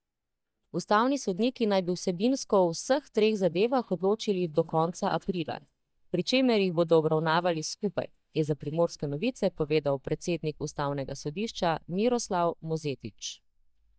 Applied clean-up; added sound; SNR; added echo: neural mask model DeepFilterNet 3.